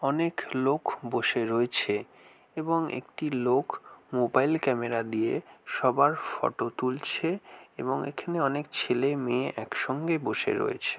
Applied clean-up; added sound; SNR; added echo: none; none; none; none.